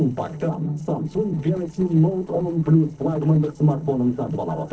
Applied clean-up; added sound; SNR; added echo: neural separator model SepFormer DNS4.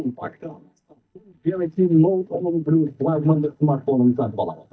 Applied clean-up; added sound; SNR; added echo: neural mask model DeepFilterNet 3.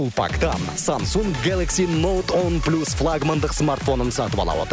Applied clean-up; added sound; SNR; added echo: none; none; none; none.